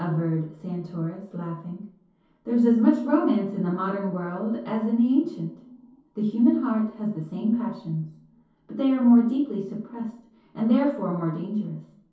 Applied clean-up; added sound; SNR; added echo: none; none; none; reverberation time 0.6 s.